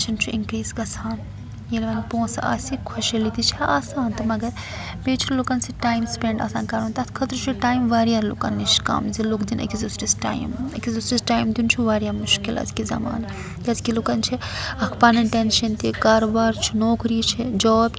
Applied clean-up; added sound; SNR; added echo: none; none; none; none.